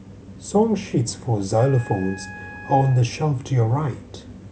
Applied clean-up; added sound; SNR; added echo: none; Wind instrument, woodwind instrument; 19 dB; none.